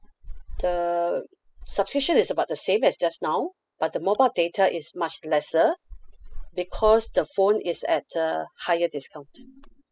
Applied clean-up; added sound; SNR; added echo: classical method spectral subtraction.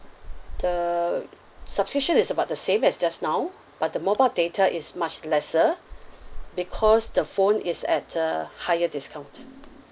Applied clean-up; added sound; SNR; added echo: none; Chewing, mastication; 15 dB; none.